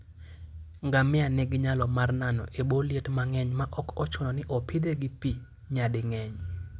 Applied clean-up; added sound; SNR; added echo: none; none; none; none.